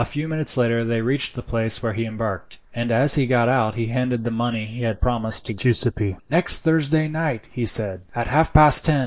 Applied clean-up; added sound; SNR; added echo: neural mask model Resemble Enhance denoiser.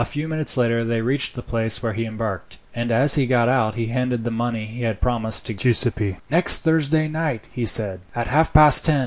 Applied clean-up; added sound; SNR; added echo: none; none; none; none.